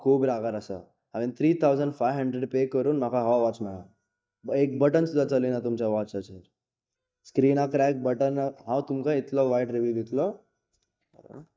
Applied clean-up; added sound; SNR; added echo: neural mask model DeepFilterNet 3.